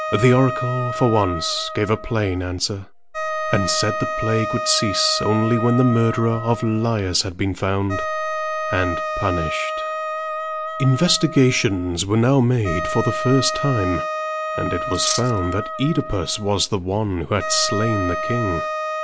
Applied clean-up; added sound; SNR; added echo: none; Wind instrument, woodwind instrument + Cutlery, silverware; 5 dB; none.